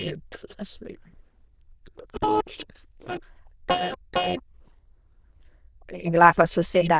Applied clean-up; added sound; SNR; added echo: neural diffusion model UNIVERSE++.